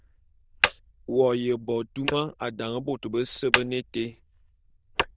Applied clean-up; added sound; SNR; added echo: neural diffusion model UNIVERSE++.